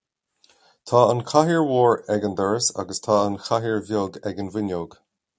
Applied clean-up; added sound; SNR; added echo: none; none; none; none.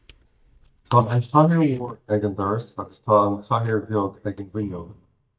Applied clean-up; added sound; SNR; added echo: neural mask model DeepFilterNet 3.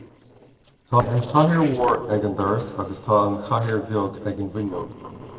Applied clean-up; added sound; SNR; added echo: neural separator model SepFormer DNS4.